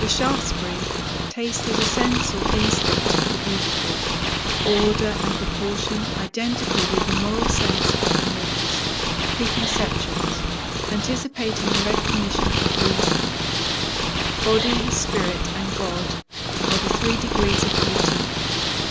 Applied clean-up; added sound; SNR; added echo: none; Purr; -5 dB; none.